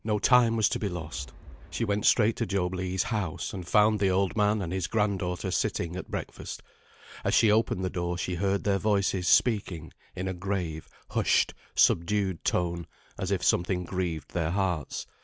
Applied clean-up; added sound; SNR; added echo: none; Wind; 17 dB; none.